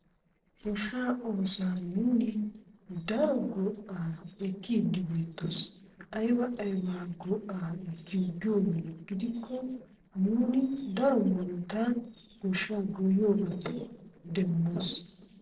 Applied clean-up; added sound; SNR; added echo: neural separator model SepFormer DNS4.